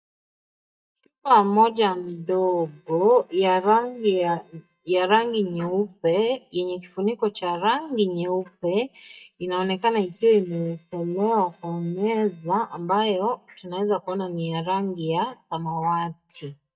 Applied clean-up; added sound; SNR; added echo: neural mask model DeepFilterNet 3.